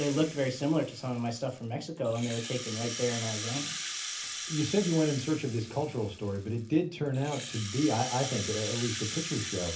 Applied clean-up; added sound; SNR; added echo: none; Rattle (instrument); 8 dB; reverberation time 0.3 s.